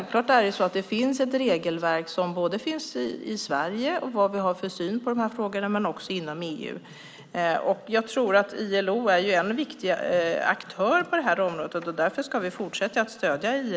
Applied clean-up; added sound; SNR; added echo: none; none; none; none.